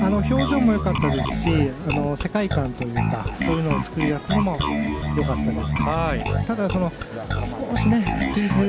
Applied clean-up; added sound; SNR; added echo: none; Bass guitar; 1 dB; none.